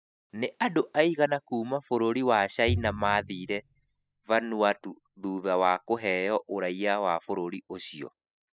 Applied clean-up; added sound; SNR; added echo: classical method spectral subtraction.